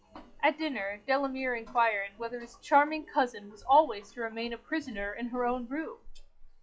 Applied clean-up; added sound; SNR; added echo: classical method log-MMSE.